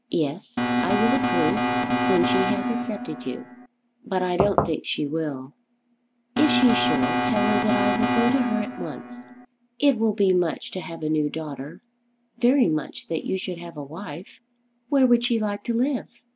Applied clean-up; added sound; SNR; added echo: none; Alarm + Knock / Wood; -1 dB; none.